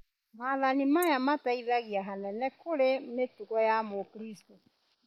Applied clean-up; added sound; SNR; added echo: neural mask model Resemble Enhance denoiser.